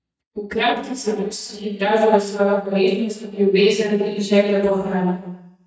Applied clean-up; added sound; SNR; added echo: neural mask model DeepFilterNet 3.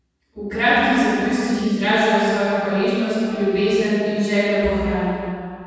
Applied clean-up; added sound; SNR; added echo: none; Organ; 11 dB; reverberation time 2.1 s.